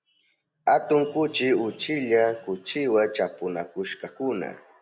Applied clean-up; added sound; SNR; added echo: none; none; none; none.